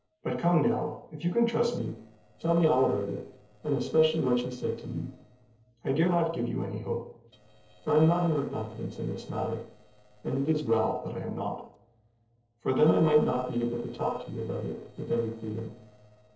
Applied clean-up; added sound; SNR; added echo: neural separator model SepFormer DNS4.